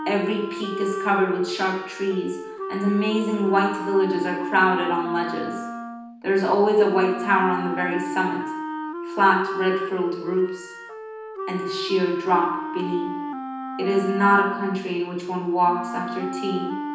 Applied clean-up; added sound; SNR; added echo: none; Wind instrument, woodwind instrument; 8 dB; reverberation time 0.9 s.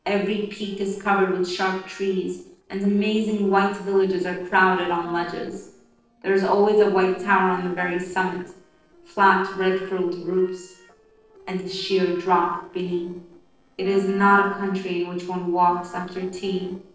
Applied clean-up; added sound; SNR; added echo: neural separator model SepFormer DNS4.